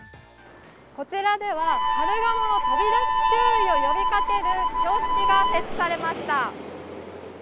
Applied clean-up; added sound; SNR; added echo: none; Harmonica; -3 dB; none.